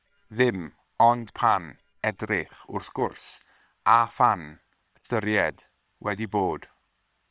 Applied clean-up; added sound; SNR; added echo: neural separator model SepFormer WHAM!.